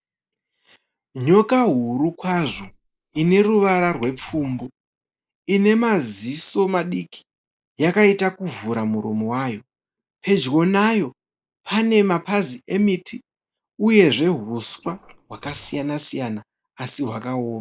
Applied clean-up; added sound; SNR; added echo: neural mask model Resemble Enhance denoiser.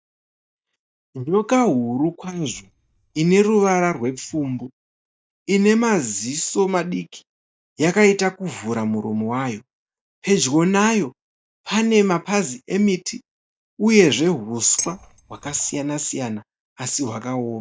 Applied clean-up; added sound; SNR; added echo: neural mask model DeepFilterNet 3.